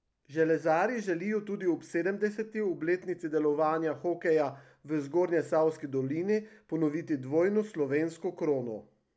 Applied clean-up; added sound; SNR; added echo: none; none; none; none.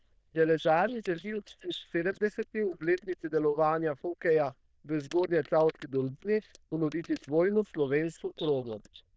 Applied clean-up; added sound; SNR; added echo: neural diffusion model UNIVERSE++.